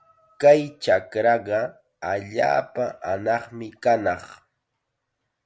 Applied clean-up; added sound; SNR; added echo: none; none; none; none.